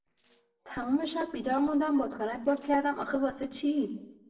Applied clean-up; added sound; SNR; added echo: neural separator model SepFormer DNS4.